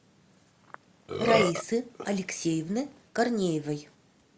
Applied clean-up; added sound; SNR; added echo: none; Burping, eructation; 6 dB; none.